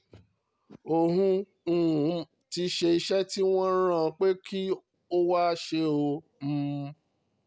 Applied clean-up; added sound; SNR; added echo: none; none; none; none.